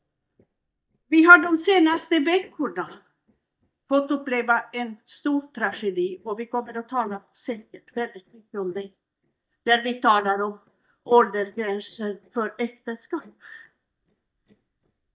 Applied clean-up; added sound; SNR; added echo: neural mask model DeepFilterNet 3.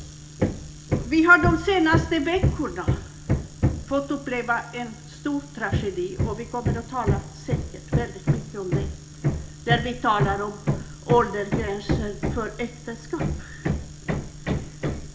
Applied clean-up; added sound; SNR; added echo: none; Hammer; 1 dB; reverberation time 0.4 s.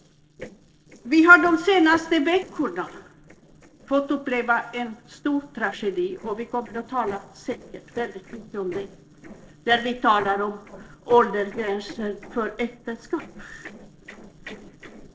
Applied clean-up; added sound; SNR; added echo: neural separator model SepFormer DNS4.